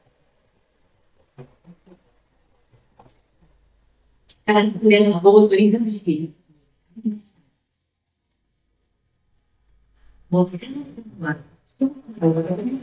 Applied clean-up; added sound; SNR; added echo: neural mask model DeepFilterNet 3.